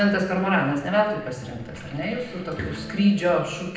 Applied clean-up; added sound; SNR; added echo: none; none; none; reverberation time 0.8 s.